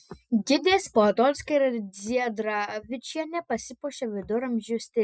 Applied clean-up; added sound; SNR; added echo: none; none; none; none.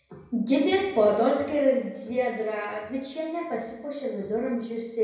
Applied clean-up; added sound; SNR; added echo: none; none; none; reverberation time 0.9 s.